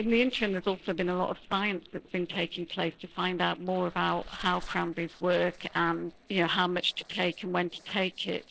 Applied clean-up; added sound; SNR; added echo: neural separator model SepFormer DNS4.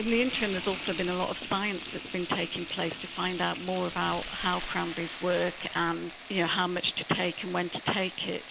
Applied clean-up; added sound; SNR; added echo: none; Frying (food); 8 dB; none.